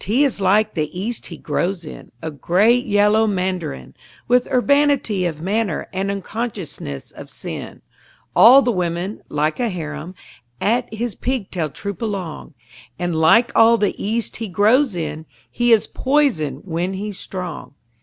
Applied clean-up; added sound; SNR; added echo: none; none; none; none.